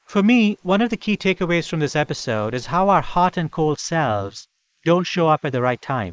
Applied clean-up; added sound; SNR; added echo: neural mask model Resemble Enhance denoiser.